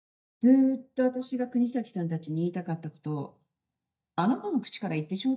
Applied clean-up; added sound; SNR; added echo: neural mask model DeepFilterNet 3.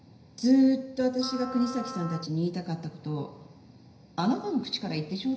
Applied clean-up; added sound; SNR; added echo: none; Wind instrument, woodwind instrument; 13 dB; reverberation time 0.9 s.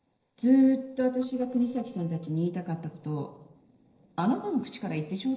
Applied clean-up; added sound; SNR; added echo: neural separator model SepFormer DNS4.